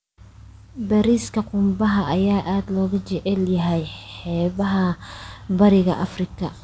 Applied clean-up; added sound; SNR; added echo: none; none; none; none.